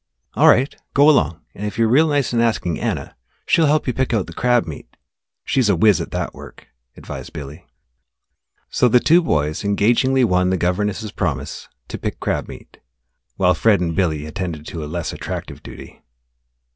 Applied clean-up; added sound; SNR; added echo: none; none; none; none.